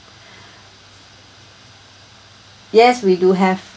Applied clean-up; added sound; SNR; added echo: none; none; none; none.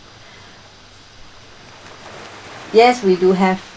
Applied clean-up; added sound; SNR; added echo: none; Waves, surf; 20 dB; none.